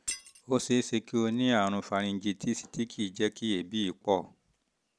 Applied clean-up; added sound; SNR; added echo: none; Shatter; 8 dB; none.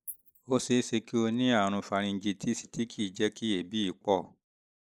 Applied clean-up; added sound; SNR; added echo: neural mask model Resemble Enhance denoiser.